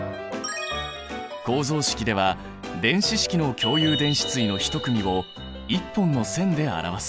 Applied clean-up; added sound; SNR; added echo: none; none; none; none.